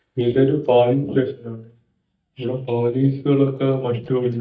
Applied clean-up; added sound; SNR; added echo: neural mask model DeepFilterNet 3.